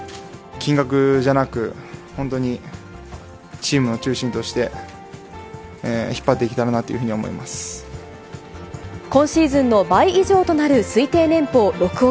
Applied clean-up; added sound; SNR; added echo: none; none; none; none.